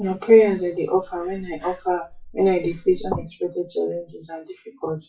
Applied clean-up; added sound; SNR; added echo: classical method WPE with log-MMSE.